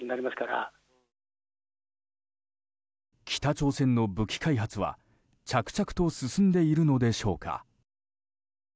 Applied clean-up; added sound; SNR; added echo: none; none; none; none.